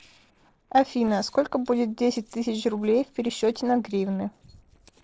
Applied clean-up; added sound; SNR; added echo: neural separator model SepFormer DNS4.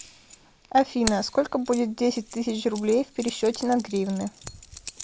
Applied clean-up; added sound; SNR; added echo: none; Keys jangling; 15 dB; none.